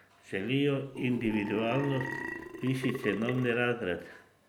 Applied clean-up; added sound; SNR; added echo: none; Burping, eructation; 8 dB; none.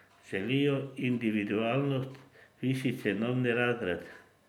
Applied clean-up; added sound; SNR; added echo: none; none; none; none.